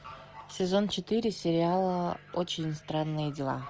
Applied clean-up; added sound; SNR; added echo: none; none; none; none.